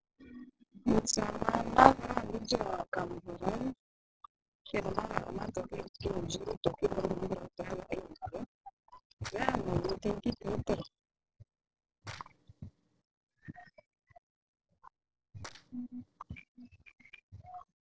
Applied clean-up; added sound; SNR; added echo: neural separator model SepFormer DNS4.